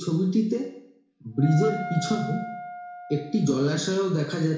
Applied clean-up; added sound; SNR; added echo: none; Wind instrument, woodwind instrument; 11 dB; reverberation time 0.7 s.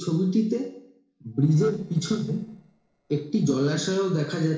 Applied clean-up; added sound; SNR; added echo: neural separator model SepFormer DNS4.